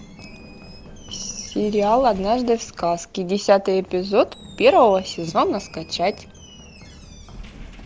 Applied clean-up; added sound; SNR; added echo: none; Squeak + Run; 19 dB; none.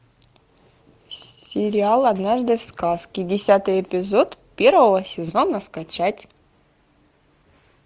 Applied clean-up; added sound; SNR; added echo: none; none; none; none.